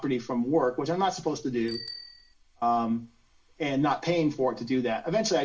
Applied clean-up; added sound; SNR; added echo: none; Bicycle bell; 19 dB; reverberation time 0.2 s.